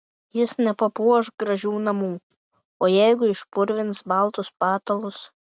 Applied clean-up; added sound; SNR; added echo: none; none; none; none.